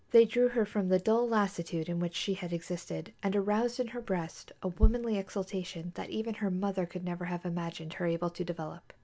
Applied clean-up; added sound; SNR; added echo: none; none; none; none.